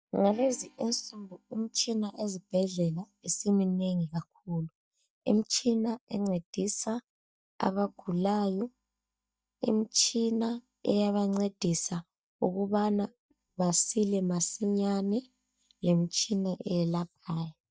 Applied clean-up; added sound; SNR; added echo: neural mask model DeepFilterNet 3.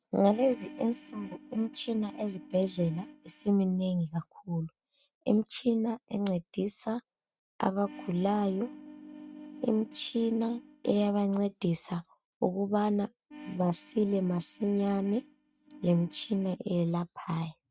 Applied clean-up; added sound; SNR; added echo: neural mask model RNNoise.